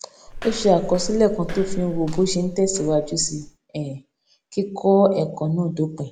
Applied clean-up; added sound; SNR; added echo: none; Walk, footsteps; 9 dB; none.